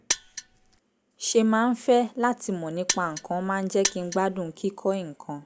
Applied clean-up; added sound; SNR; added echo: none; Mechanisms; 1 dB; none.